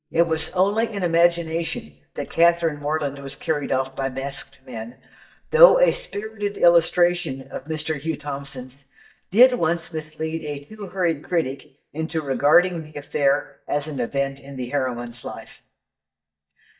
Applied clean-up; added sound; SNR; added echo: neural mask model DeepFilterNet 3.